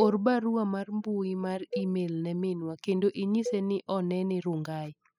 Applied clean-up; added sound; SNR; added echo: classical method spectral subtraction.